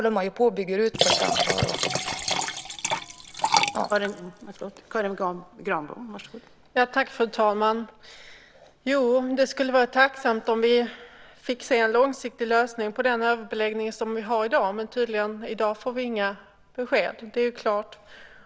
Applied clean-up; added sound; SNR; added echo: none; Liquid; 1 dB; none.